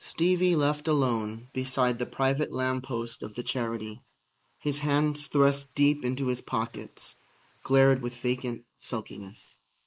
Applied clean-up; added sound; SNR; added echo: neural mask model Resemble Enhance denoiser.